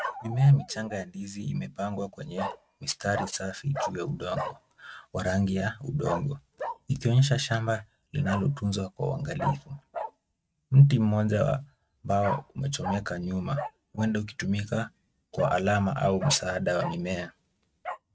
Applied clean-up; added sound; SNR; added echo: neural mask model RNNoise.